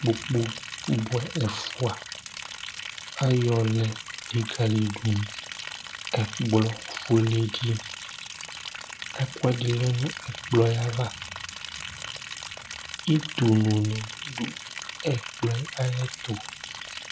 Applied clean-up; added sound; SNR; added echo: none; Liquid; 11 dB; none.